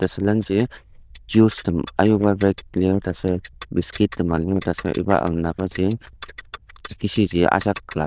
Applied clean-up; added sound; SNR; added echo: neural diffusion model UNIVERSE++.